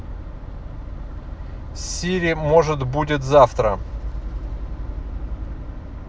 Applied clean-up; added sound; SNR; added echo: none; none; none; none.